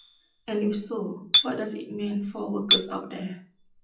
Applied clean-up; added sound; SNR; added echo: classical method WPE with log-MMSE.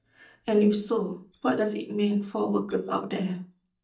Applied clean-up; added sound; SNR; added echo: neural mask model DeepFilterNet 3.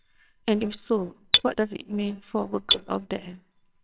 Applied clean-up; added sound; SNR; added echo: neural separator model SepFormer WHAMR!.